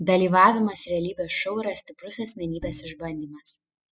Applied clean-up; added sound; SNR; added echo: classical method spectral subtraction.